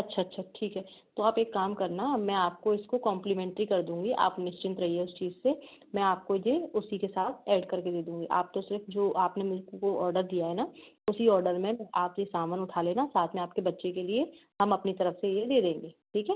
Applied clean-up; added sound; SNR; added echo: none; none; none; none.